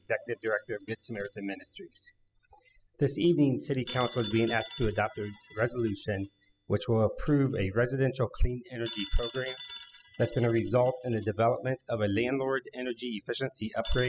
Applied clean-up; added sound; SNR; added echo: classical method spectral subtraction.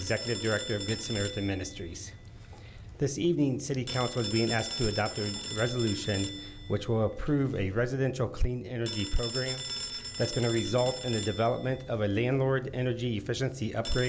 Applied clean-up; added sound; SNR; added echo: none; Telephone; 11 dB; none.